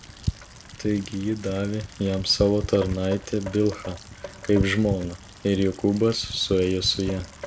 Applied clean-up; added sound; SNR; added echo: none; Rain; 11 dB; none.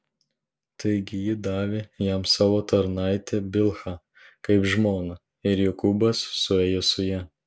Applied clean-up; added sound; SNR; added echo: none; none; none; none.